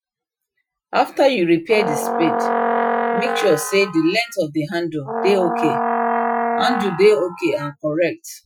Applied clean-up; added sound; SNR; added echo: classical method Wiener filter.